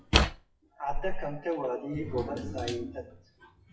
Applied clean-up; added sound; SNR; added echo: classical method WPE with log-MMSE.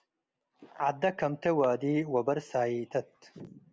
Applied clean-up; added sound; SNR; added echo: none; none; none; none.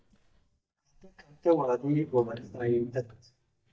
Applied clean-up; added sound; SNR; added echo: neural mask model DeepFilterNet 3.